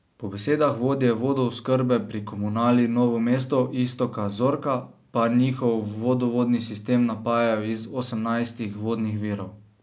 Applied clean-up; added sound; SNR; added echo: none; none; none; none.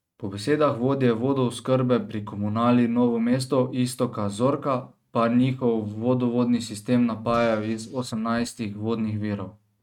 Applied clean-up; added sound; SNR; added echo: neural mask model RNNoise.